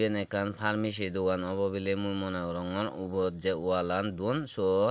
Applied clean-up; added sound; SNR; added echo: none; none; none; none.